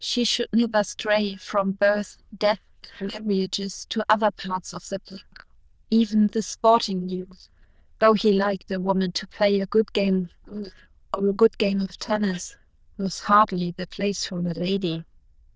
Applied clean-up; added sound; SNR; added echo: neural diffusion model UNIVERSE++.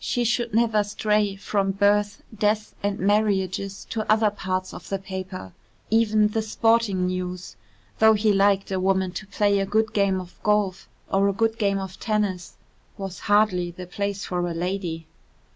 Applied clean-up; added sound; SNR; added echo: none; none; none; none.